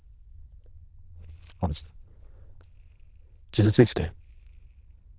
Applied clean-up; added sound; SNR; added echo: neural diffusion model UNIVERSE++.